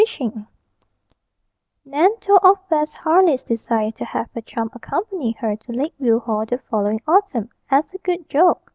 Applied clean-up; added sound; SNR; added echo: none; none; none; none.